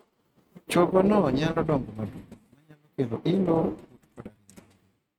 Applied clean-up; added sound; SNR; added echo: neural mask model RNNoise.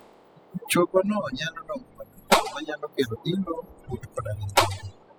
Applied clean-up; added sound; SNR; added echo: classical method spectral subtraction.